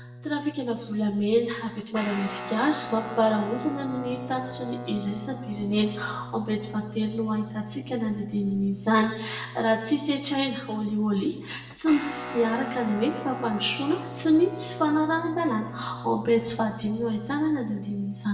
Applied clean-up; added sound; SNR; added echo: none; Guitar; 12 dB; reverberation time 0.9 s.